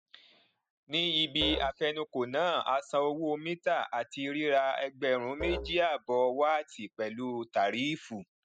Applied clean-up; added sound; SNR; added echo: classical method spectral subtraction.